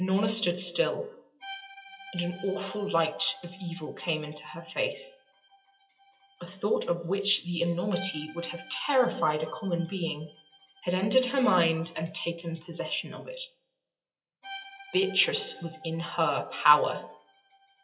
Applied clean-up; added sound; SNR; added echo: classical method WPE with log-MMSE.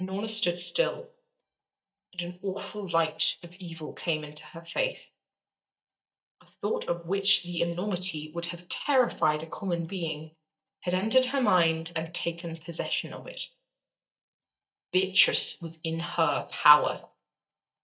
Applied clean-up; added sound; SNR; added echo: neural mask model DeepFilterNet 3.